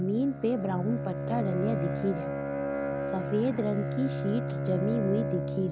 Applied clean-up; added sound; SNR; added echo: none; Bowed string instrument; 1 dB; none.